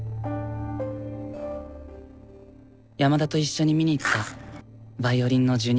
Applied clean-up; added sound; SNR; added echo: neural separator model SepFormer DNS4.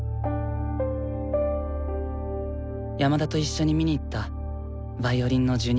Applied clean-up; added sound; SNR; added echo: none; none; none; none.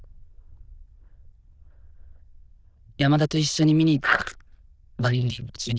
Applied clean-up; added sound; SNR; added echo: neural diffusion model UNIVERSE++.